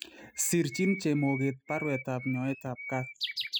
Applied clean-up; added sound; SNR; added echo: classical method spectral subtraction.